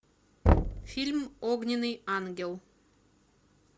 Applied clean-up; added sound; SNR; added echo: none; Knock; -4 dB; none.